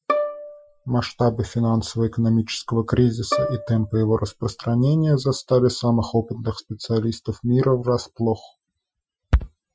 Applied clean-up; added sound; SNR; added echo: classical method Wiener filter.